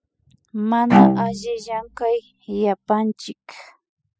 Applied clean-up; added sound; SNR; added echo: classical method spectral subtraction.